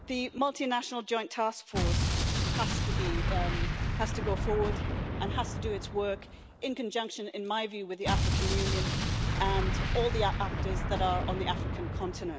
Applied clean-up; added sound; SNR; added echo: none; Explosion; -2 dB; none.